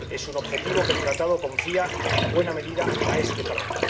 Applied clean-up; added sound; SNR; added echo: none; Bathtub (filling or washing); 0 dB; reverberation time 1.4 s.